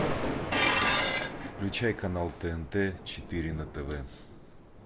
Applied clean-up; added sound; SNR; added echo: none; Thunder + Dishes, pots, and pans; -2 dB; none.